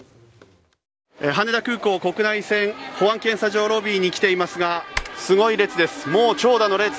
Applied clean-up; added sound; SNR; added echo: none; Typing; 15 dB; none.